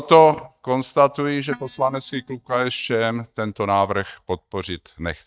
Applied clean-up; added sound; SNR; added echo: neural mask model DeepFilterNet 3.